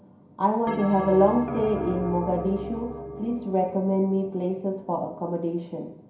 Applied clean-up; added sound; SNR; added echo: none; Bell; 11 dB; reverberation time 0.5 s.